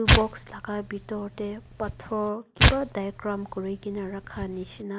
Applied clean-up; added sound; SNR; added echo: none; Tearing; -4 dB; none.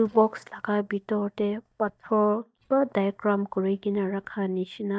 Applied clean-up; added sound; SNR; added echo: neural mask model DeepFilterNet 3.